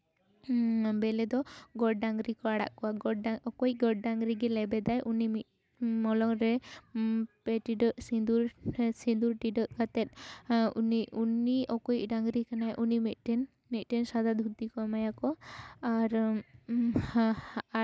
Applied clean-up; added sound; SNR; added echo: none; none; none; none.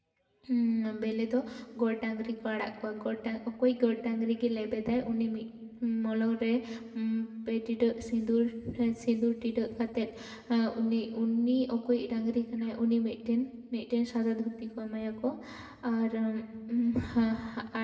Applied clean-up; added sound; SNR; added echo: none; none; none; reverberation time 2.6 s.